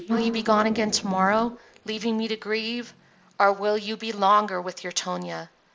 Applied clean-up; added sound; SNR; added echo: neural mask model Resemble Enhance denoiser.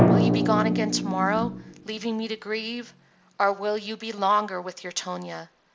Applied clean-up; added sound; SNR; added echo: none; Drum; -1 dB; none.